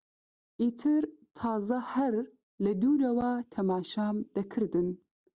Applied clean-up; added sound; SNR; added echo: none; none; none; none.